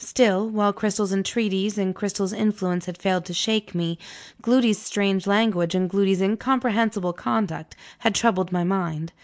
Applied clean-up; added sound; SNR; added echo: neural mask model Resemble Enhance denoiser.